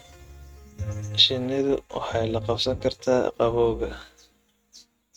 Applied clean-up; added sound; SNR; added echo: neural mask model RNNoise.